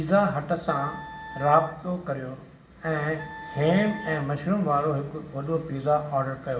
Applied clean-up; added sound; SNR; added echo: none; Wind instrument, woodwind instrument; 15 dB; reverberation time 2.0 s.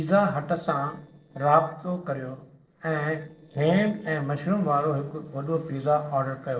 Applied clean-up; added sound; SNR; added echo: neural separator model SepFormer DNS4.